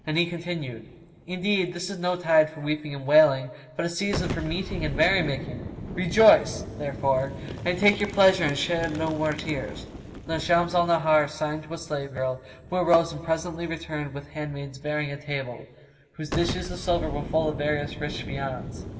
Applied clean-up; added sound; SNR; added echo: none; Boom; 11 dB; reverberation time 1.3 s.